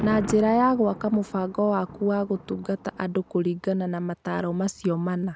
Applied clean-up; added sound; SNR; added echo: none; Thunder; 16 dB; none.